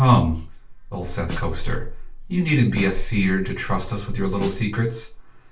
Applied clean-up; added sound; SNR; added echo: none; Snare drum; 17 dB; reverberation time 0.3 s.